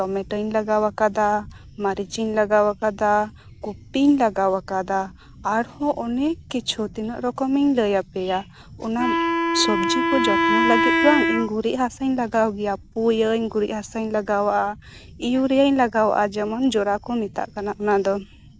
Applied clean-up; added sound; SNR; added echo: none; Wind instrument, woodwind instrument; 0 dB; none.